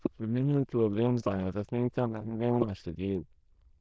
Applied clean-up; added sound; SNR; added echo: neural diffusion model UNIVERSE++.